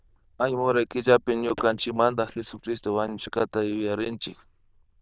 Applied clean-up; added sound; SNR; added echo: neural diffusion model UNIVERSE++.